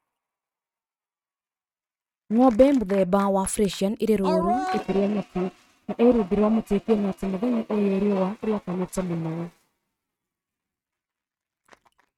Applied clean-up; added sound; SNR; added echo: neural mask model RNNoise.